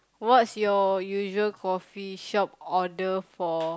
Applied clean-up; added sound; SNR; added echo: none; none; none; none.